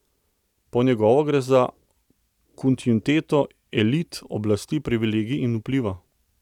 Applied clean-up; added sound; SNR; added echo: none; none; none; none.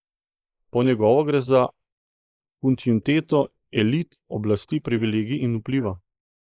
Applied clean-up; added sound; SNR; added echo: neural mask model Resemble Enhance denoiser.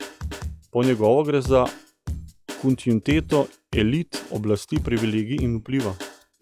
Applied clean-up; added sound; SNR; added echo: classical method log-MMSE.